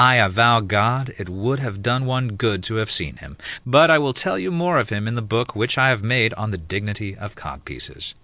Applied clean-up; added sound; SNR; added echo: none; none; none; none.